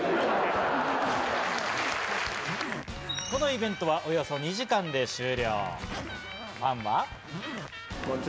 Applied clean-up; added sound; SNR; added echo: none; Zipper (clothing); 14 dB; none.